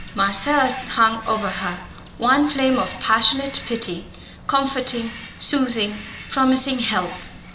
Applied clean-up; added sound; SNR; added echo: none; Bird vocalization, bird call, bird song; 16 dB; reverberation time 1.4 s.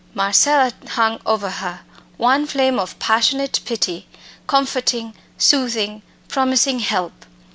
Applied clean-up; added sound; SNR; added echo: none; none; none; none.